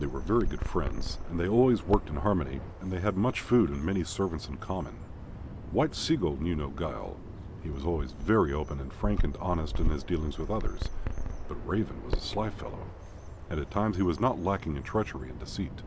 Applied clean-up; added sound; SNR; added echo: none; Bird vocalization, bird call, bird song; 5 dB; none.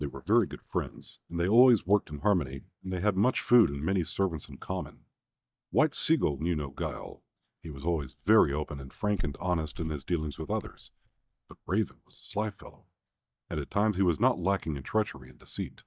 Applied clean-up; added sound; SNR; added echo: neural mask model DeepFilterNet 3.